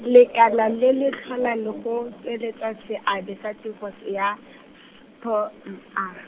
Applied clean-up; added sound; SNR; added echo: none; none; none; none.